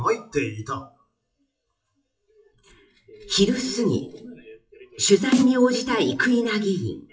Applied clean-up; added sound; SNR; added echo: classical method WPE with log-MMSE.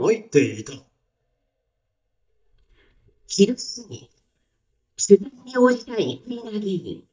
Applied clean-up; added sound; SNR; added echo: neural mask model DeepFilterNet 3.